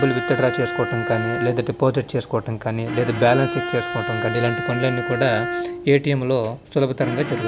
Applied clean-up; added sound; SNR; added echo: none; Bowed string instrument; 6 dB; none.